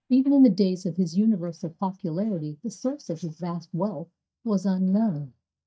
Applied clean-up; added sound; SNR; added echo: neural mask model DeepFilterNet 3.